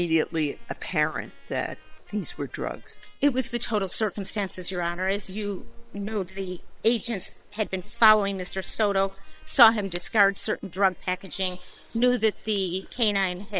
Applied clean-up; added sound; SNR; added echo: neural separator model SepFormer WHAM!.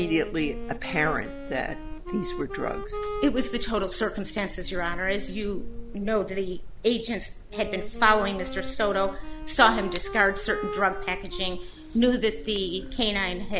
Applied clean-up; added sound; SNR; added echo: none; Wind instrument, woodwind instrument; 12 dB; none.